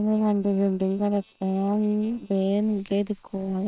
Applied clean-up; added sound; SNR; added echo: neural separator model SepFormer WHAM!.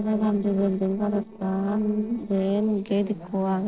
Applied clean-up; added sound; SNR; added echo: neural separator model SepFormer DNS4.